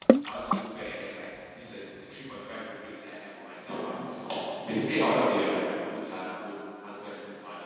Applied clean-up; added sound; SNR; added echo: none; Water / Splash, splatter; -3 dB; reverberation time 2.1 s.